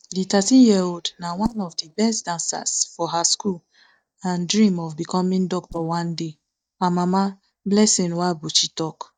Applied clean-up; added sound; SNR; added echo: neural mask model DeepFilterNet 3.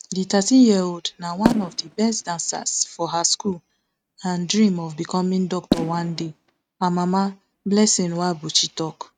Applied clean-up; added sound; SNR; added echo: neural mask model RNNoise.